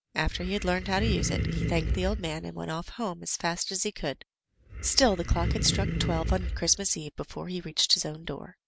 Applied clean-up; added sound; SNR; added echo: none; Animal; 2 dB; none.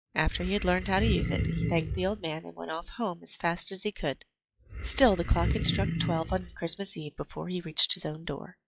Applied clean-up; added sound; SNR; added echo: classical method log-MMSE.